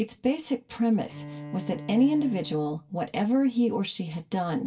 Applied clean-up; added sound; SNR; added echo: none; Bowed string instrument; 15 dB; reverberation time 0.1 s.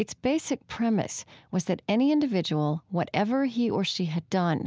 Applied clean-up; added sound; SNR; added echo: none; none; none; none.